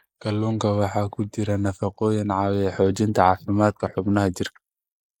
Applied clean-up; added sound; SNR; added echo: neural mask model Resemble Enhance denoiser.